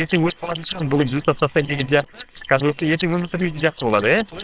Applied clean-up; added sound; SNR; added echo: neural separator model SepFormer WHAMR!.